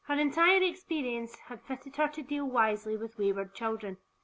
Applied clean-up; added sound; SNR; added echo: none; none; none; none.